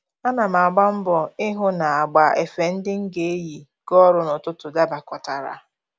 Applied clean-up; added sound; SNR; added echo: none; none; none; none.